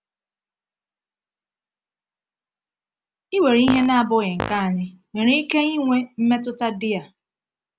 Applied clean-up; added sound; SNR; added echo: none; Fart; 5 dB; none.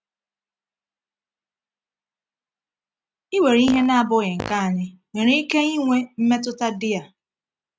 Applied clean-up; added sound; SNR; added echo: neural mask model RNNoise.